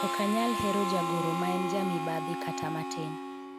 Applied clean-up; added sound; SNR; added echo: none; Harmonica; 1 dB; none.